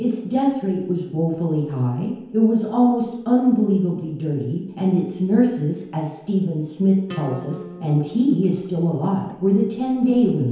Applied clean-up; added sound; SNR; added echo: none; Acoustic guitar; 18 dB; reverberation time 1.0 s.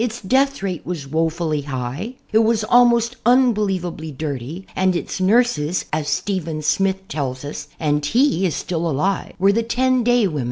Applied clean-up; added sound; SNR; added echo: none; none; none; none.